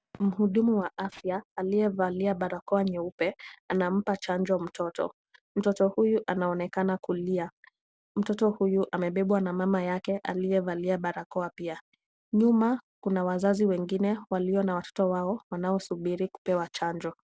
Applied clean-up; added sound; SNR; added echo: none; none; none; none.